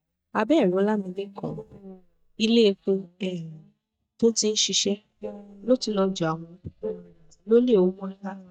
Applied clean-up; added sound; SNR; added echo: neural mask model DeepFilterNet 3.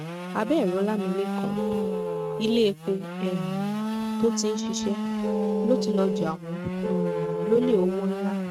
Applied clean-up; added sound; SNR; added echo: neural mask model RNNoise.